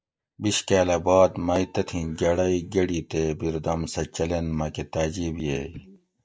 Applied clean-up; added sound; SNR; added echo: neural mask model DeepFilterNet 3.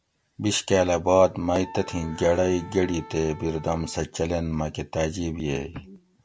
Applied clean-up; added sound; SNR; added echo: none; Wind instrument, woodwind instrument; 20 dB; none.